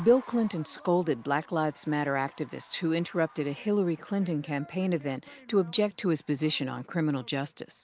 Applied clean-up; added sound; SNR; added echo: none; none; none; none.